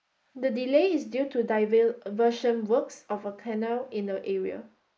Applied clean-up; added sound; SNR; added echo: neural mask model Resemble Enhance denoiser.